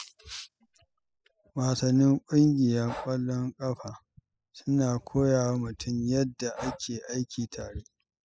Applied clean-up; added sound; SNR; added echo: classical method spectral subtraction.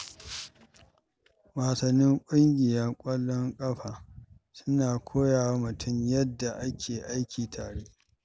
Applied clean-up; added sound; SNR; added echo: none; none; none; none.